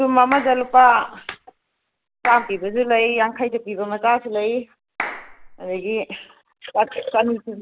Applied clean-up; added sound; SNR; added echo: none; Clapping; 13 dB; none.